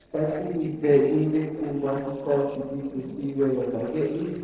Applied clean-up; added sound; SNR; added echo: neural separator model SepFormer DNS4.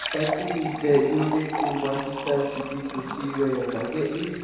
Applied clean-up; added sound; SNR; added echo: none; Fill (with liquid); 7 dB; reverberation time 1.2 s.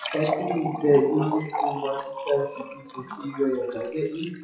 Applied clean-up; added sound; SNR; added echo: classical method WPE with log-MMSE.